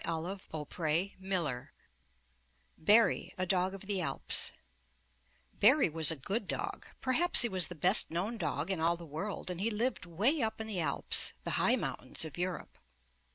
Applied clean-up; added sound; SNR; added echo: none; none; none; none.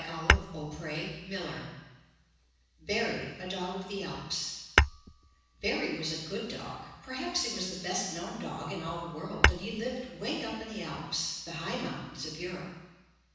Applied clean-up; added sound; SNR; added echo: none; Tap / Hammer / Glass; -2 dB; reverberation time 1.1 s.